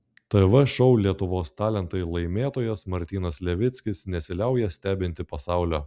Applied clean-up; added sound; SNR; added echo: none; none; none; none.